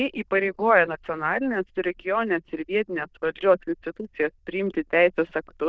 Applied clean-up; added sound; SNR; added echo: neural diffusion model UNIVERSE++.